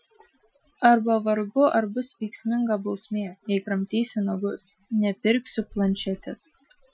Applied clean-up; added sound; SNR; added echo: classical method Wiener filter.